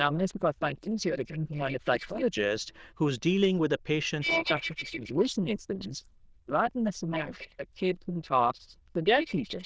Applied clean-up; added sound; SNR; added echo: neural diffusion model UNIVERSE++.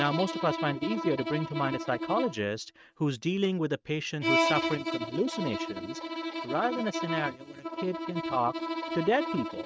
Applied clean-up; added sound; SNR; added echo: neural mask model RNNoise.